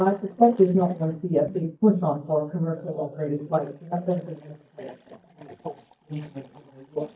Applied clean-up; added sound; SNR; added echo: neural mask model DeepFilterNet 3.